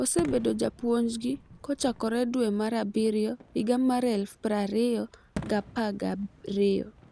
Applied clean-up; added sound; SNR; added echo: none; Fireworks; 18 dB; none.